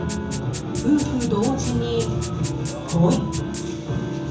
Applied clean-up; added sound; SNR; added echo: none; Rattle (instrument); 16 dB; reverberation time 0.7 s.